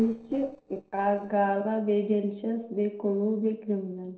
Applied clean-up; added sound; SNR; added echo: neural separator model SepFormer DNS4.